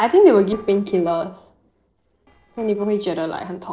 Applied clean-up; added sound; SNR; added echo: neural separator model SepFormer DNS4.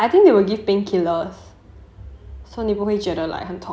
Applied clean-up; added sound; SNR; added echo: none; none; none; none.